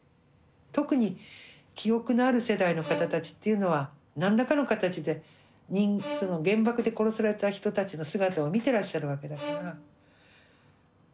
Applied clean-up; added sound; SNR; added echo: none; Bowed string instrument; 13 dB; none.